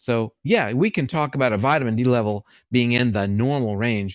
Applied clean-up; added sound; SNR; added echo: none; none; none; none.